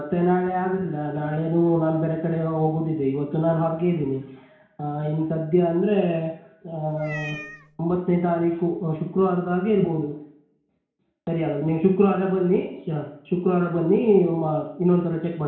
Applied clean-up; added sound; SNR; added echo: none; Meow; 14 dB; reverberation time 0.6 s.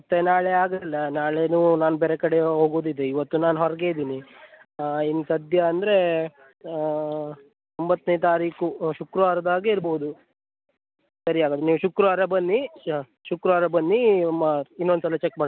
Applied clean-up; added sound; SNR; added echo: none; none; none; none.